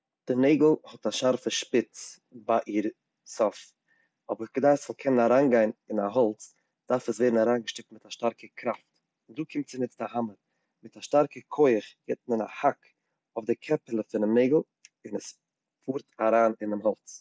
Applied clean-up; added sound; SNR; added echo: none; none; none; none.